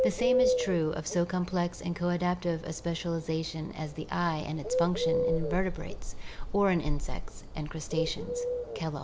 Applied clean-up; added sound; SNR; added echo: none; Bird; 3 dB; none.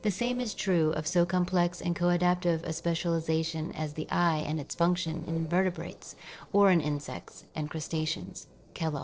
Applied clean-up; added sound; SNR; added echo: neural separator model SepFormer DNS4.